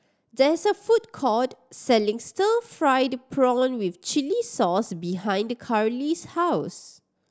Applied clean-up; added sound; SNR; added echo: none; none; none; none.